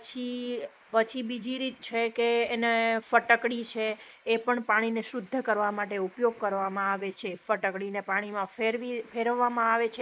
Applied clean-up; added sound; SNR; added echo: neural mask model Resemble Enhance denoiser.